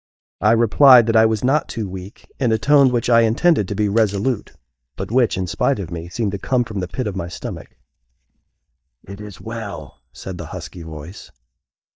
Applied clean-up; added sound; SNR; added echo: neural mask model DeepFilterNet 3.